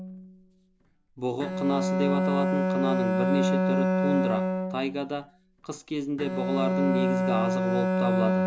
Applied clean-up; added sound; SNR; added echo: none; Bowed string instrument; -5 dB; none.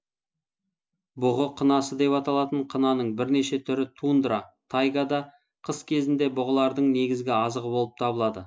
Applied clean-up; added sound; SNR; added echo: none; none; none; none.